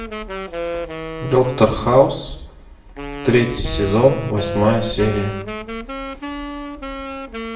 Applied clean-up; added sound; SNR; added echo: none; Wind instrument, woodwind instrument; 9 dB; reverberation time 0.6 s.